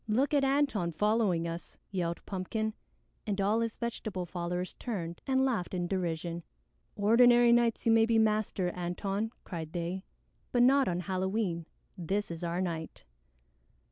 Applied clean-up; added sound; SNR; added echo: none; none; none; none.